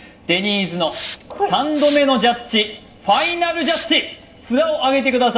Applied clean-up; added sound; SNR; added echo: none; Hiss; 20 dB; reverberation time 1.9 s.